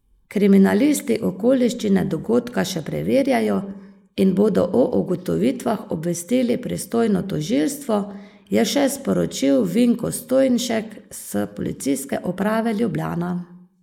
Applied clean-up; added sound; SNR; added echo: neural mask model Resemble Enhance denoiser.